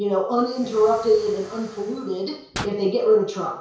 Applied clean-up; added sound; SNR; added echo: none; Explosion; 18 dB; reverberation time 0.6 s.